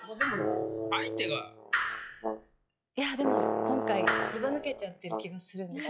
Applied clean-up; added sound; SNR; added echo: classical method log-MMSE.